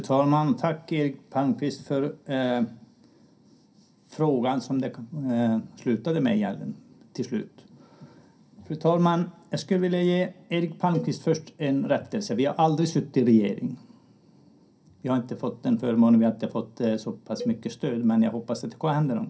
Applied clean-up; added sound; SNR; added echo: none; Cowbell; 19 dB; reverberation time 0.3 s.